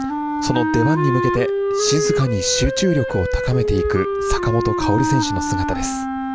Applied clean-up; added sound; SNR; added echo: none; Wind instrument, woodwind instrument; 0 dB; none.